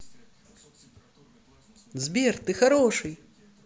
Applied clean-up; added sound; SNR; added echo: none; none; none; none.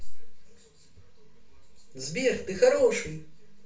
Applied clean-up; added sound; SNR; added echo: none; none; none; reverberation time 0.3 s.